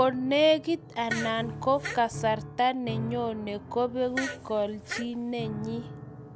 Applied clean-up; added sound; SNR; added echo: none; Piano + Fart; 10 dB; none.